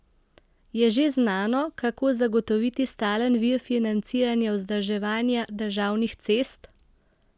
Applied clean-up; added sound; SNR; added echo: none; none; none; none.